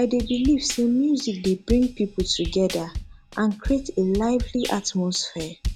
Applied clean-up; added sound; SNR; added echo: none; Drum / Drum kit; 10 dB; none.